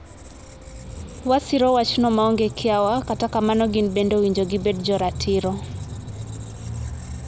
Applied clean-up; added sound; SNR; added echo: none; Squeak; 14 dB; none.